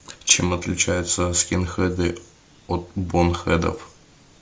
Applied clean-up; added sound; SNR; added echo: none; none; none; none.